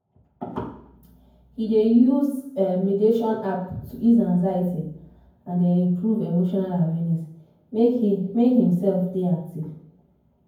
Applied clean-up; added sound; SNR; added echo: none; none; none; reverberation time 0.9 s.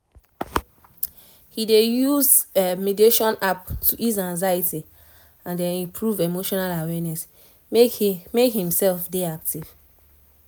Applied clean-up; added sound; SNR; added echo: none; none; none; none.